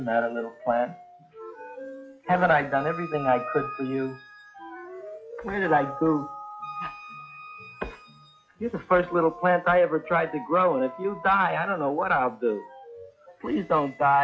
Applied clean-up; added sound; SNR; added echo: classical method log-MMSE.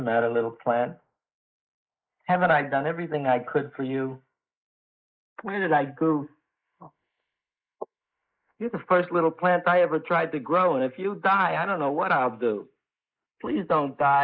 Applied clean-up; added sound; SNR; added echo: neural mask model Resemble Enhance denoiser.